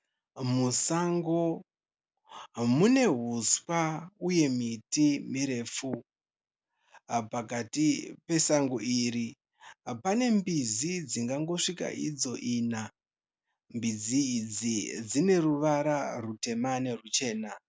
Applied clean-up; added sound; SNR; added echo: none; none; none; none.